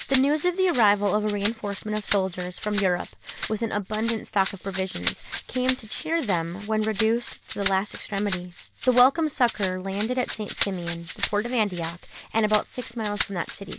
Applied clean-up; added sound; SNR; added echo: none; Rattle (instrument); 3 dB; none.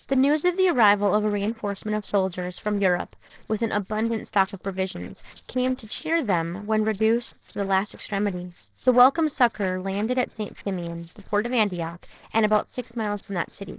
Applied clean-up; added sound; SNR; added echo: neural separator model SepFormer DNS4.